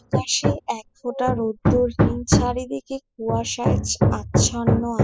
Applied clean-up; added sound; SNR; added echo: classical method spectral subtraction.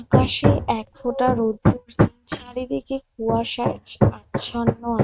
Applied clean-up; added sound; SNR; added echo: neural mask model RNNoise.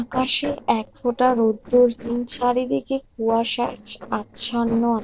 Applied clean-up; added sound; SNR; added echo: neural separator model SepFormer DNS4.